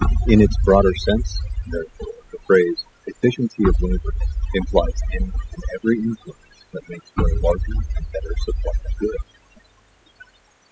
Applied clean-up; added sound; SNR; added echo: classical method spectral subtraction.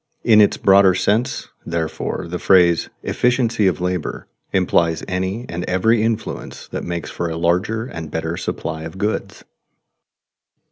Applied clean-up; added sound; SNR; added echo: none; none; none; none.